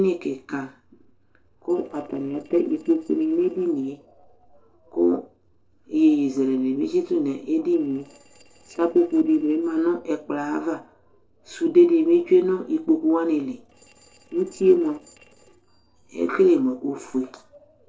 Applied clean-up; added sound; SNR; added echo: neural separator model SepFormer DNS4.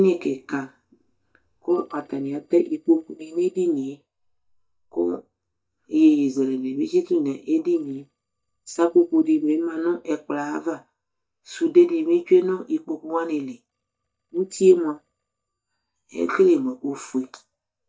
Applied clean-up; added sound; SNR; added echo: neural mask model DeepFilterNet 3.